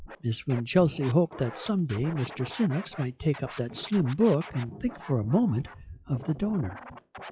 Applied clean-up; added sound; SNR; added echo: classical method log-MMSE.